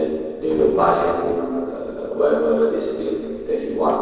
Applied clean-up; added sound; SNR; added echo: neural separator model SepFormer DNS4.